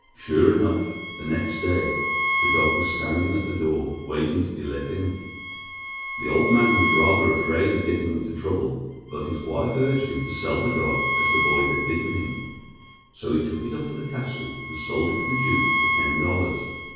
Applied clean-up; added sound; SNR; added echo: none; Bowed string instrument; 2 dB; reverberation time 1.3 s.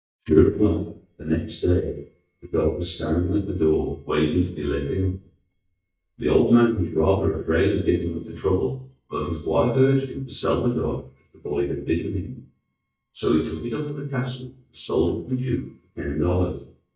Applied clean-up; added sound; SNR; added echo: neural mask model DeepFilterNet 3.